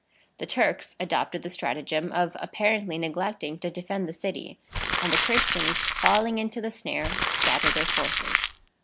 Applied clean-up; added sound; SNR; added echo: none; Crumpling, crinkling; -2 dB; none.